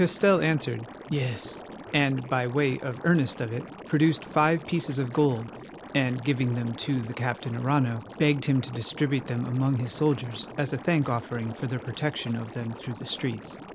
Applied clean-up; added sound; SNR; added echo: none; Liquid; 15 dB; none.